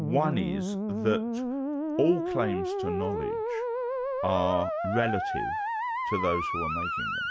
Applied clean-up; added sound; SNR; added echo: none; Musical instrument; -1 dB; none.